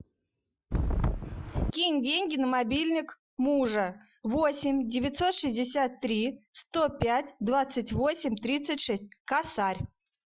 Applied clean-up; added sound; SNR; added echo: classical method Wiener filter.